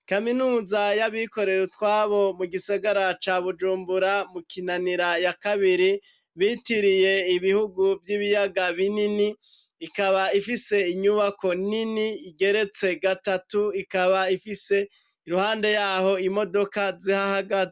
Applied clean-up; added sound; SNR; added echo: none; none; none; none.